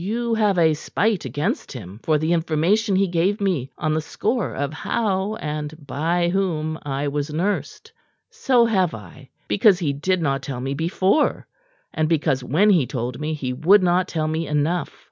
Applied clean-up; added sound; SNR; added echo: none; none; none; none.